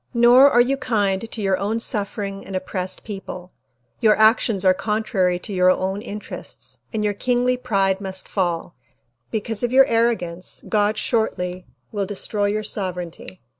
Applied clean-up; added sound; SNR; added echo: none; none; none; none.